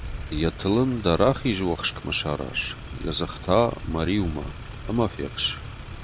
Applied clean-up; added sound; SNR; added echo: none; Motor vehicle (road); 11 dB; none.